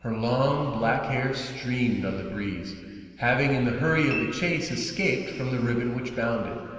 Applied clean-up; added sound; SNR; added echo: none; Piano; 19 dB; reverberation time 2.5 s.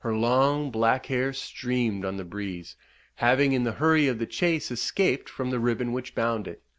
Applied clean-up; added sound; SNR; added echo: none; none; none; none.